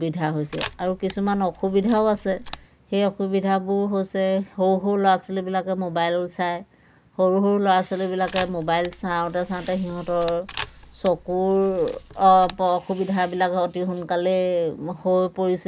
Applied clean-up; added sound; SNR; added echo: none; Camera; 14 dB; none.